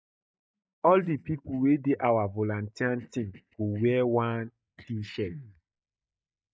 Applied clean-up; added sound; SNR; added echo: neural mask model DeepFilterNet 3.